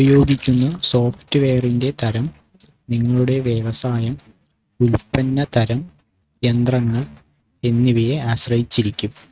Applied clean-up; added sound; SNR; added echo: neural mask model RNNoise.